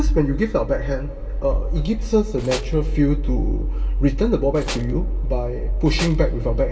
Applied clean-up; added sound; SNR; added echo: none; Tools; 13 dB; reverberation time 0.2 s.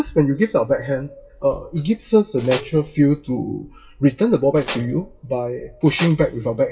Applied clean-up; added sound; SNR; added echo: classical method WPE with log-MMSE.